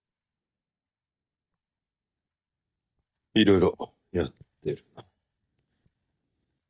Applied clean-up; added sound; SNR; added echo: neural mask model DeepFilterNet 3.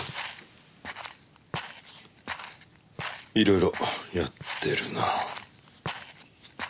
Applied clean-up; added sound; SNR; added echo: none; Walk, footsteps; 10 dB; none.